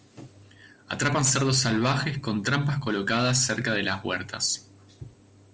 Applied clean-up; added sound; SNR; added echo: none; none; none; none.